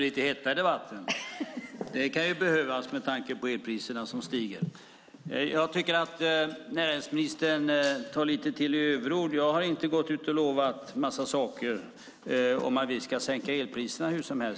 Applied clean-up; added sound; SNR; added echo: none; none; none; none.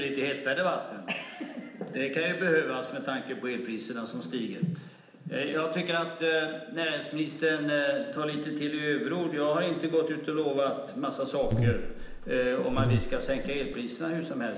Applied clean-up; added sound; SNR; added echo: none; Buzz; -1 dB; reverberation time 0.8 s.